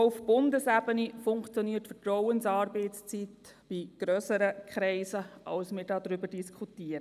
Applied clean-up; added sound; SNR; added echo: none; none; none; none.